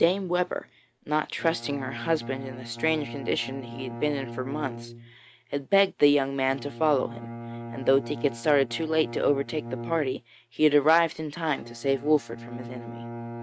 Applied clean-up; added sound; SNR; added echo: neural mask model RNNoise.